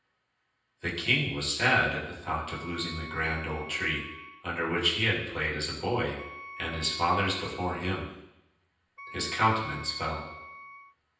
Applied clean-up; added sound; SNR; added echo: none; Wind instrument, woodwind instrument; 14 dB; reverberation time 0.9 s.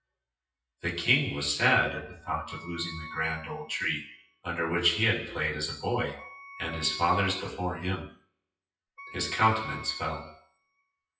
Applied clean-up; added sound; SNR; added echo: classical method WPE with log-MMSE.